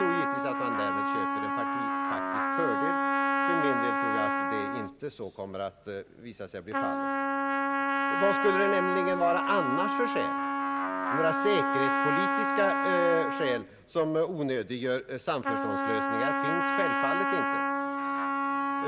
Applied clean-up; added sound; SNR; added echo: none; Trumpet; -3 dB; none.